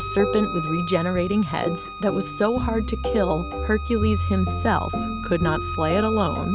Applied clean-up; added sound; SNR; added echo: none; Bowed string instrument; 11 dB; none.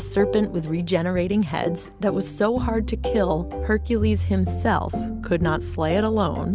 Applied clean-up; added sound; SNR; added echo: none; none; none; none.